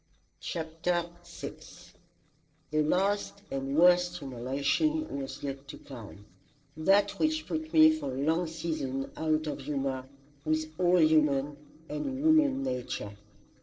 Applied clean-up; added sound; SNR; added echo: neural separator model SepFormer DNS4.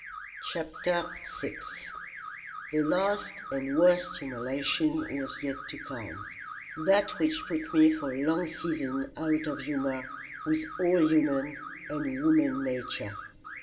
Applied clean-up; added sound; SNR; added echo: none; Alarm / Car; 12 dB; reverberation time 1.3 s.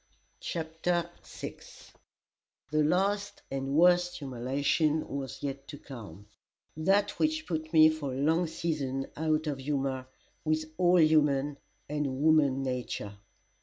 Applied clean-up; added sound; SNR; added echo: none; none; none; none.